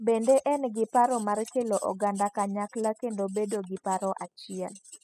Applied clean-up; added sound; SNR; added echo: classical method spectral subtraction.